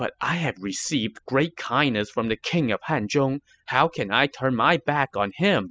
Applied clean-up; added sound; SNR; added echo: classical method spectral subtraction.